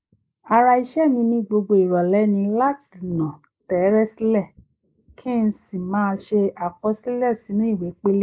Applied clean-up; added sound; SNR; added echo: neural mask model Resemble Enhance denoiser.